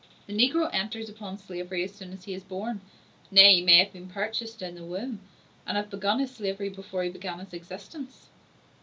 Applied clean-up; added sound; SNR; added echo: none; none; none; none.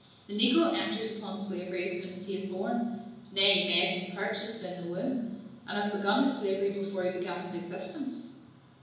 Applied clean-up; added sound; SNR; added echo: none; none; none; reverberation time 1.0 s.